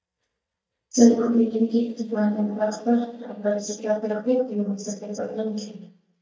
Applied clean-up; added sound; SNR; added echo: neural mask model DeepFilterNet 3.